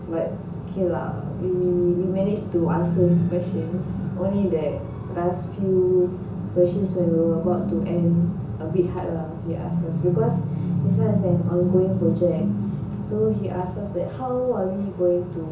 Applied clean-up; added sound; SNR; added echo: none; none; none; reverberation time 0.7 s.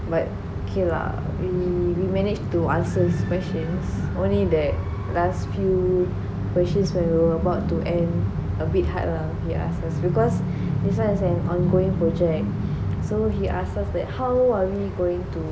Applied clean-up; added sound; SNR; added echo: none; none; none; none.